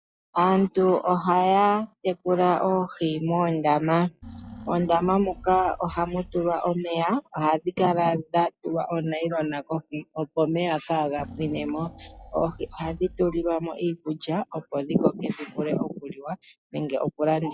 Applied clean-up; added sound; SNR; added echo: classical method log-MMSE.